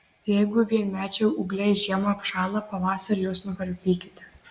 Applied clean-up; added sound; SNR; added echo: none; none; none; none.